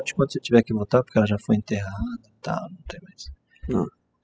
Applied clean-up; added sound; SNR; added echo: classical method spectral subtraction.